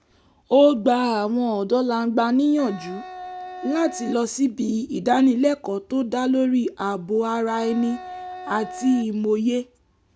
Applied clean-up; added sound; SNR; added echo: none; Wind instrument, woodwind instrument; 14 dB; none.